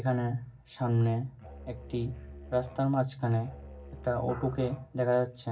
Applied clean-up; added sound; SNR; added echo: none; Musical instrument; 16 dB; reverberation time 0.4 s.